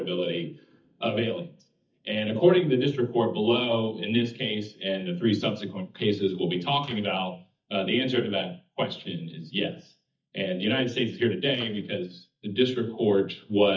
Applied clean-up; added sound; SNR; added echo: neural mask model DeepFilterNet 3.